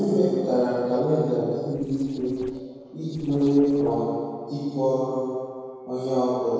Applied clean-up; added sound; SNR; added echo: neural separator model SepFormer DNS4.